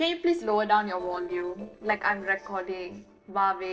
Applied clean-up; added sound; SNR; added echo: neural separator model SepFormer DNS4.